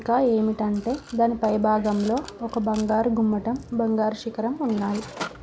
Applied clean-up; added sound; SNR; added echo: none; Mechanisms; 19 dB; none.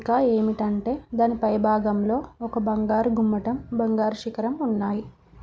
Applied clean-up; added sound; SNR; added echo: none; none; none; none.